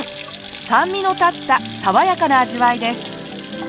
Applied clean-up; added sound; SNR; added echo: none; Sink (filling or washing) / Water tap, faucet / Splash, splatter; 17 dB; none.